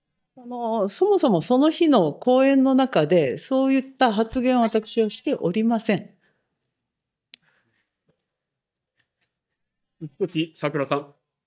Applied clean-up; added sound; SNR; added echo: neural mask model DeepFilterNet 3.